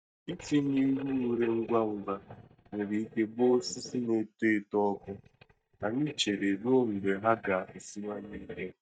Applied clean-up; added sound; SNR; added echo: neural mask model DeepFilterNet 3.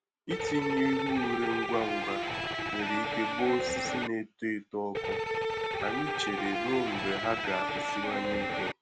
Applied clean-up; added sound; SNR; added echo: none; Electric guitar; -1 dB; none.